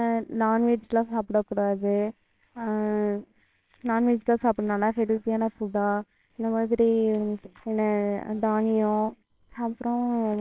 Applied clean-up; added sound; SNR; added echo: neural separator model SepFormer WHAMR!.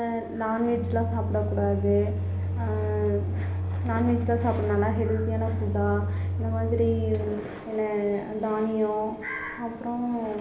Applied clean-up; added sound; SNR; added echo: none; Microwave oven; 2 dB; reverberation time 1.0 s.